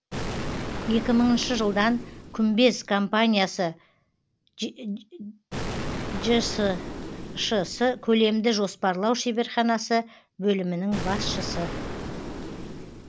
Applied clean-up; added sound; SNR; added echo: none; Explosion; 9 dB; none.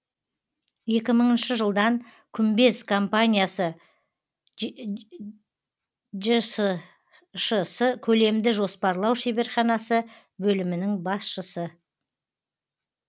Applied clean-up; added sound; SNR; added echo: none; none; none; none.